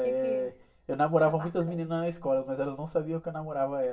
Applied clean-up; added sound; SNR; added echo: none; none; none; reverberation time 0.2 s.